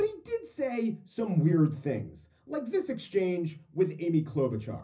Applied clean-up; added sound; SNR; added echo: none; none; none; reverberation time 0.4 s.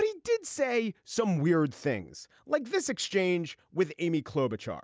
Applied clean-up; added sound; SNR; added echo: none; none; none; none.